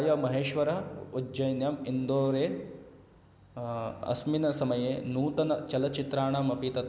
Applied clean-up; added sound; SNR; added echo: none; none; none; none.